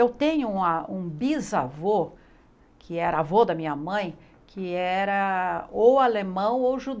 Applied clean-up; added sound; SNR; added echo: none; none; none; none.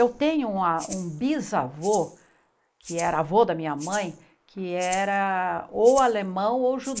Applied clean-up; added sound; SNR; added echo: neural mask model Resemble Enhance denoiser.